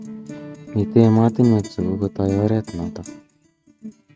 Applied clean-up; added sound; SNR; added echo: neural mask model RNNoise.